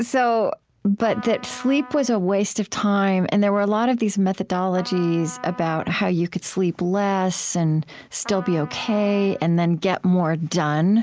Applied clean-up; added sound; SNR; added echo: none; Trumpet; 20 dB; none.